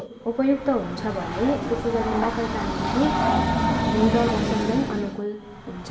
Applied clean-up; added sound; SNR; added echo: none; Train; 0 dB; reverberation time 1.9 s.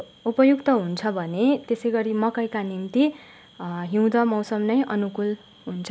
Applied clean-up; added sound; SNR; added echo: none; none; none; none.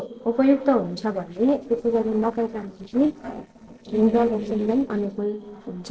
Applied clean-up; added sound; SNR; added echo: neural separator model SepFormer DNS4.